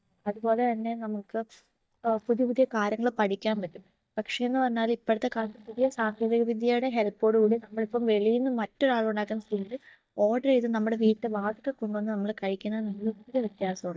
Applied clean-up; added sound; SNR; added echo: neural mask model DeepFilterNet 3.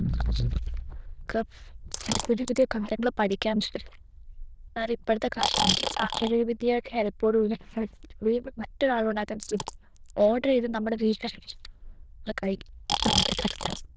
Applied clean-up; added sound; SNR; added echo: neural diffusion model UNIVERSE++.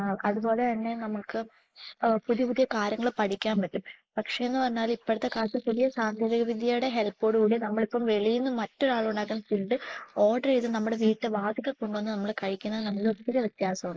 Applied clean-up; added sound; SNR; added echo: neural mask model Resemble Enhance denoiser.